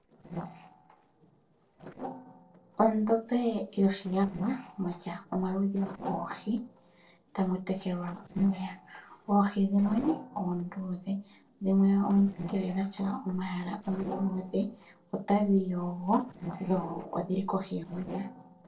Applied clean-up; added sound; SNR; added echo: neural separator model SepFormer DNS4.